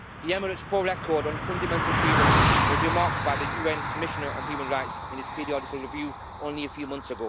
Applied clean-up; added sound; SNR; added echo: none; Car passing by; -3 dB; none.